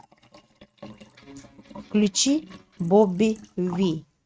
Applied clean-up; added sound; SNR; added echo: neural mask model RNNoise.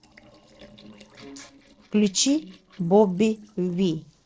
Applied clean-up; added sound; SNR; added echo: neural separator model SepFormer DNS4.